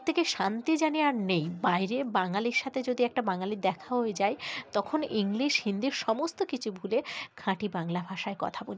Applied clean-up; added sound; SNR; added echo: none; none; none; none.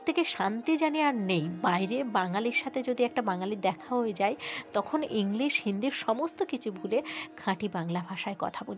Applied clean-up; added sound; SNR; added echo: none; Harp; 20 dB; none.